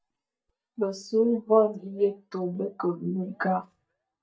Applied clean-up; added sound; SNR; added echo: neural mask model DeepFilterNet 3.